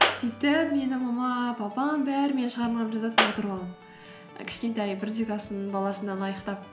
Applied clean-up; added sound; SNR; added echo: none; Clapping; 0 dB; none.